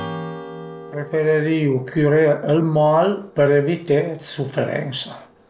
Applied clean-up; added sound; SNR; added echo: none; Strum; 18 dB; none.